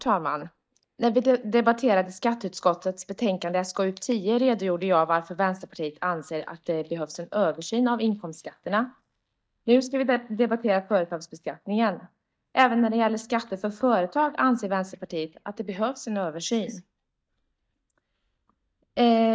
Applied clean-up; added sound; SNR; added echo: neural mask model DeepFilterNet 3.